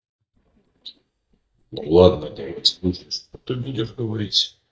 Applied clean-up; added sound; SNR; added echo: neural mask model DeepFilterNet 3.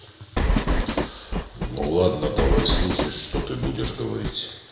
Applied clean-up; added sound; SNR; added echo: none; Train; -1 dB; reverberation time 1.3 s.